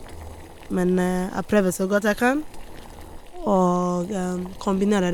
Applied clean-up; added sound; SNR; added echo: none; Boiling; 15 dB; none.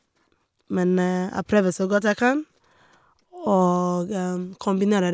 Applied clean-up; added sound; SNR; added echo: none; none; none; none.